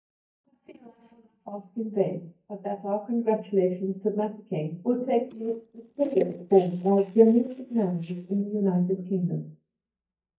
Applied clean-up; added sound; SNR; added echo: neural mask model DeepFilterNet 3.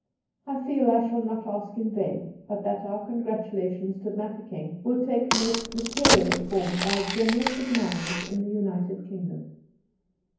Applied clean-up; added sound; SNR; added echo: none; Crack; 0 dB; reverberation time 0.9 s.